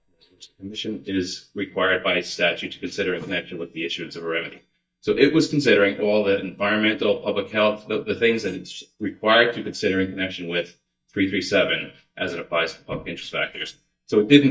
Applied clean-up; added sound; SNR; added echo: neural mask model DeepFilterNet 3.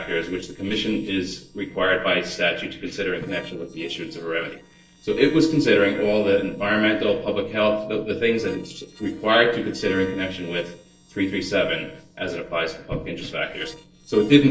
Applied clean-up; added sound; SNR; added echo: neural separator model SepFormer DNS4.